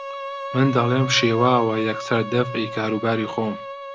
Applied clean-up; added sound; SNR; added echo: none; Bowed string instrument; 10 dB; none.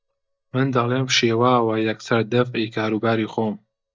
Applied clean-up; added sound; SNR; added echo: neural mask model DeepFilterNet 3.